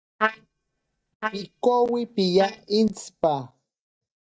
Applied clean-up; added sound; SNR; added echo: neural mask model DeepFilterNet 3.